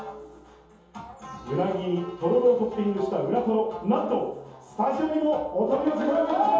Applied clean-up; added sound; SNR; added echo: none; none; none; reverberation time 0.7 s.